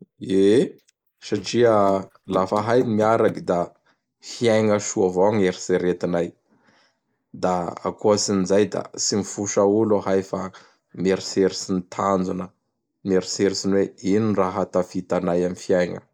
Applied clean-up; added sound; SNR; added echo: neural mask model Resemble Enhance denoiser.